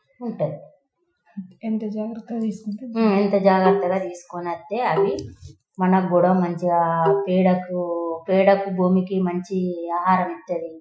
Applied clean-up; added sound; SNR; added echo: classical method Wiener filter.